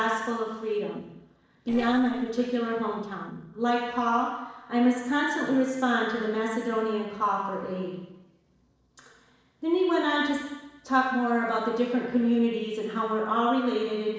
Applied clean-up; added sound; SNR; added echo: neural separator model SepFormer DNS4.